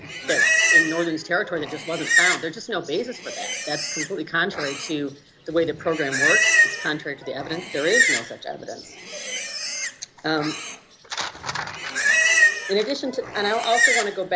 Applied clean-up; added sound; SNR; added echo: none; Livestock, farm animals, working animals; -3 dB; none.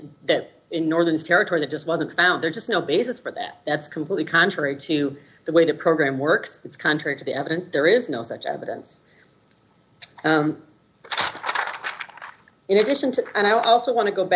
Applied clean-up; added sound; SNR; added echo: none; none; none; none.